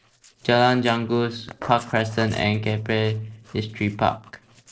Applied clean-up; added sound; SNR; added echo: neural separator model SepFormer DNS4.